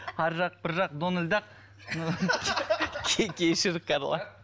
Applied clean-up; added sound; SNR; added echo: none; none; none; none.